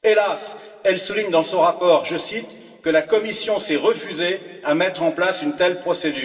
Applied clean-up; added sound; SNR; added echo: none; none; none; reverberation time 2.7 s.